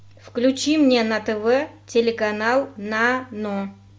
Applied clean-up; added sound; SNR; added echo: none; none; none; none.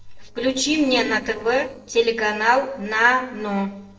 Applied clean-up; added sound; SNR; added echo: neural separator model SepFormer DNS4.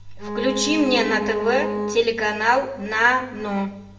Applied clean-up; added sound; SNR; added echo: none; Bowed string instrument; 6 dB; reverberation time 0.8 s.